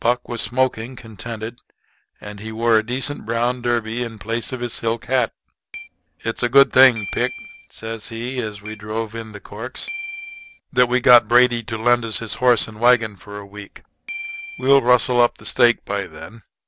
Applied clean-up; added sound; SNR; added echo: none; Keyboard (musical); 13 dB; none.